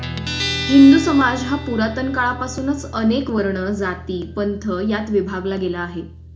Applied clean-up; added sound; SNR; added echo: none; Guitar; 11 dB; reverberation time 0.3 s.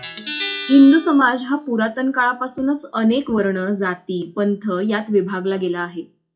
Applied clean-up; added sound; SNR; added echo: classical method WPE with log-MMSE.